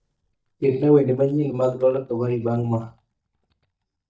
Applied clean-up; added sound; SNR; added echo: neural mask model DeepFilterNet 3.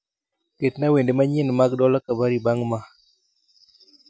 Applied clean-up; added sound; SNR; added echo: none; none; none; none.